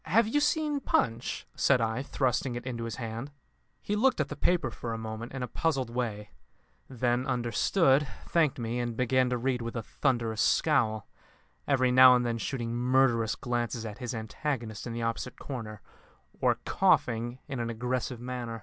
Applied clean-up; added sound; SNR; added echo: none; none; none; none.